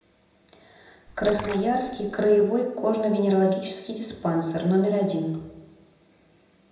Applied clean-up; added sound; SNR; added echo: none; Splash, splatter; 15 dB; reverberation time 0.8 s.